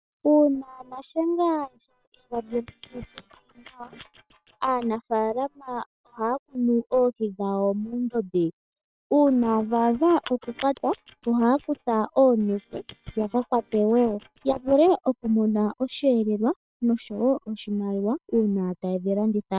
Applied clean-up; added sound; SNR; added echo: neural separator model SepFormer WHAM!.